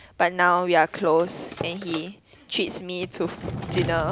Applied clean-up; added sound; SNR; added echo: none; Drawer open or close; 11 dB; none.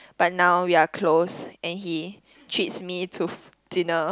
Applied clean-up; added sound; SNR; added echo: none; none; none; none.